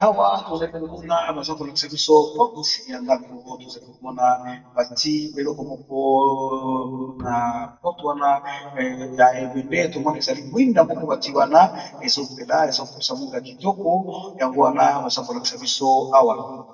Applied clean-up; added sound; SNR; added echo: neural mask model DeepFilterNet 3.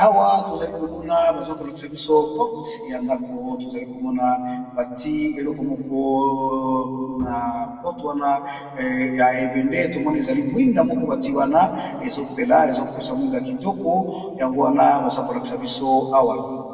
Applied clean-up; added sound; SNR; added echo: neural separator model SepFormer DNS4.